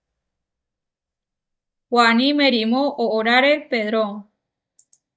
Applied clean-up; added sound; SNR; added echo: neural mask model DeepFilterNet 3.